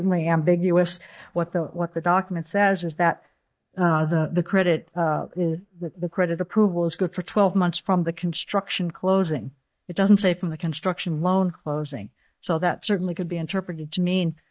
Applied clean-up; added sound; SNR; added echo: neural mask model DeepFilterNet 3.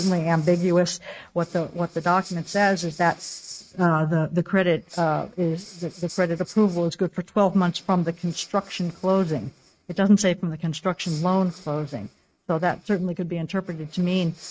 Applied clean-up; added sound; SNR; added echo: neural mask model RNNoise.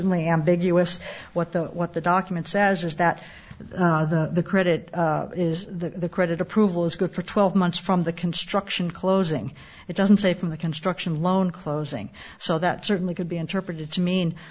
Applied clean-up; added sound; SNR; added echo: none; none; none; none.